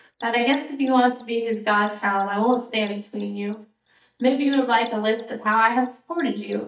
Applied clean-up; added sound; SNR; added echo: neural mask model DeepFilterNet 3.